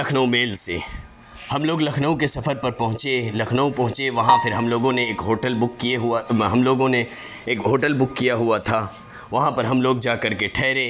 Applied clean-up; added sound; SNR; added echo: none; Piano; 7 dB; none.